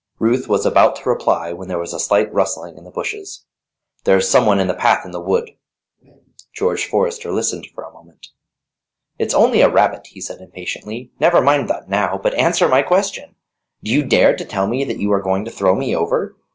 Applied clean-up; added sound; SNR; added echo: none; none; none; none.